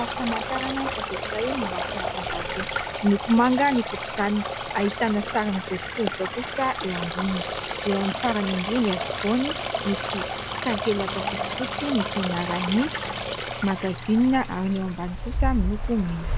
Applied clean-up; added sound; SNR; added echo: none; Stream; 3 dB; none.